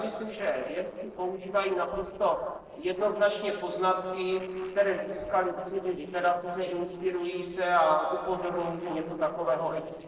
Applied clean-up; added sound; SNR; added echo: neural separator model SepFormer DNS4.